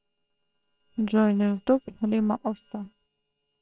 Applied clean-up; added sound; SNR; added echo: neural separator model SepFormer WHAMR!.